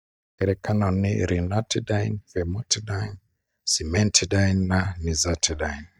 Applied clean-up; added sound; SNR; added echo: neural mask model DeepFilterNet 3.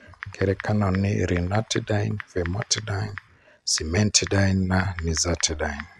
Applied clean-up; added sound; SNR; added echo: none; Typing; 18 dB; none.